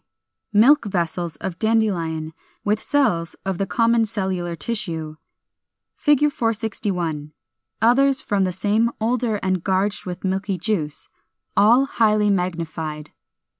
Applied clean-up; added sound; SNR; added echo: none; none; none; none.